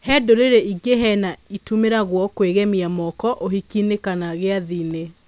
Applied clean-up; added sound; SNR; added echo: none; none; none; none.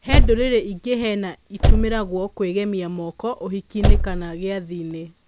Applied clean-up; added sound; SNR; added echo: none; Slam / Car; -5 dB; none.